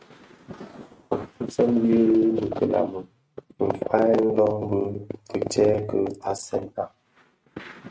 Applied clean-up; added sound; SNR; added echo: neural mask model RNNoise.